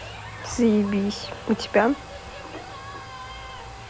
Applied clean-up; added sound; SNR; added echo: none; Domestic sounds, home sounds; 18 dB; none.